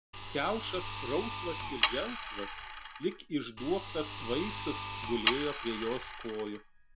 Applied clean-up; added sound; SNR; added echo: none; Sawing; -1 dB; none.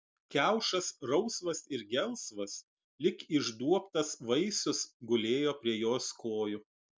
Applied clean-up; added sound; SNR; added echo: none; none; none; none.